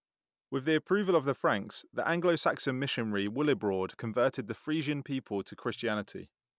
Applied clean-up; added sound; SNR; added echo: none; none; none; none.